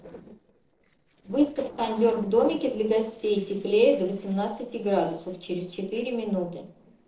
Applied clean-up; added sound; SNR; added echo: neural separator model SepFormer DNS4.